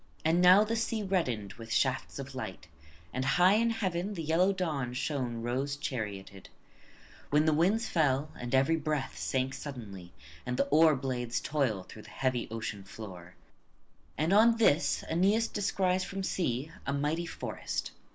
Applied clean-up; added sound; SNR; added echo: none; Walk, footsteps; 17 dB; none.